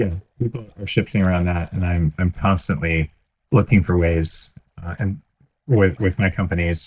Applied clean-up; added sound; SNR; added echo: neural mask model DeepFilterNet 3.